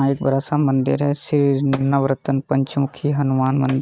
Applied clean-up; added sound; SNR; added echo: neural mask model RNNoise.